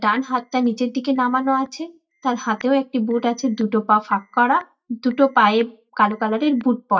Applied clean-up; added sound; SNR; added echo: neural mask model DeepFilterNet 3.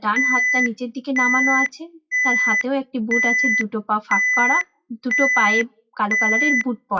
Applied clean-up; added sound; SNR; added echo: classical method WPE with log-MMSE.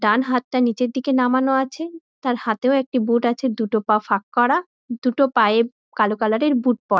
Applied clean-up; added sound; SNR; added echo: none; none; none; none.